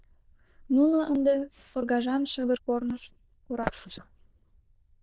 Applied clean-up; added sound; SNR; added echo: neural diffusion model UNIVERSE++.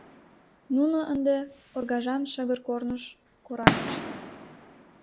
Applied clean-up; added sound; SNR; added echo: none; Fireworks; 3 dB; none.